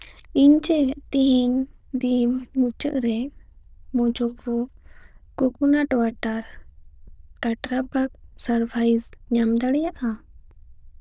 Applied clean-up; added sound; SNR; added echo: neural diffusion model UNIVERSE++.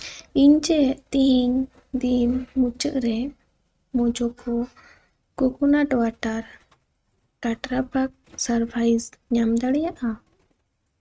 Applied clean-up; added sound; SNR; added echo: neural mask model RNNoise.